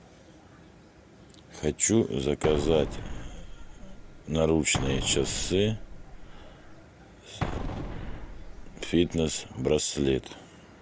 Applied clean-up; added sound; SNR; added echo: none; Explosion; 6 dB; none.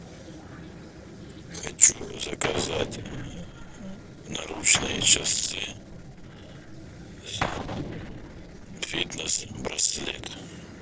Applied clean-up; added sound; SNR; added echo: neural separator model SepFormer DNS4.